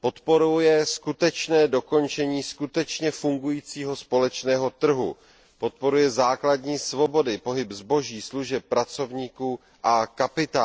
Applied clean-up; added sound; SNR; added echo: none; none; none; none.